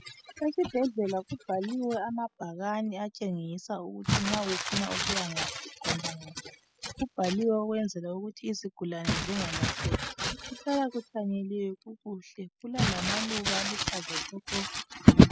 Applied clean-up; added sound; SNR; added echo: classical method spectral subtraction.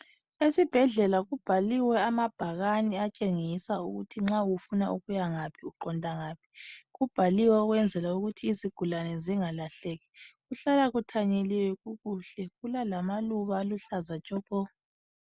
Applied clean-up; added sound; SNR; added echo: none; none; none; none.